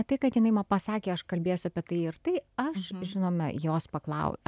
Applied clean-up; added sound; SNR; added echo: none; none; none; none.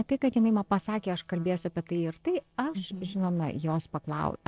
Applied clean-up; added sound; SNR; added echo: neural separator model SepFormer DNS4.